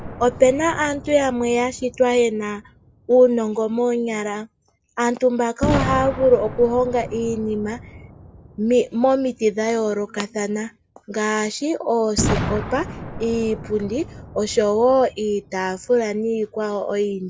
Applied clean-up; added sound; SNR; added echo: none; Boom; 11 dB; none.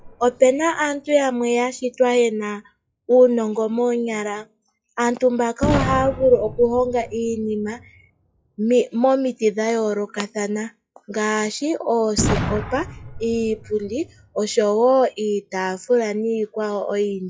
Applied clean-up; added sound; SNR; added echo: classical method log-MMSE.